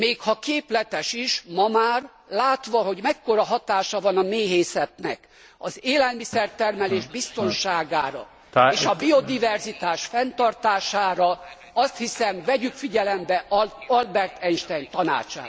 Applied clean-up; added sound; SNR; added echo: none; none; none; none.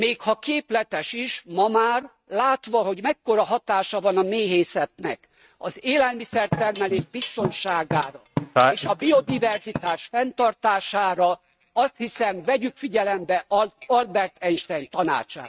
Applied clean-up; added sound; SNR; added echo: neural mask model RNNoise.